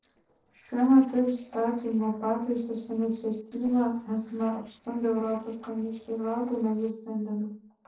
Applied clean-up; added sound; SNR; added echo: neural separator model SepFormer DNS4.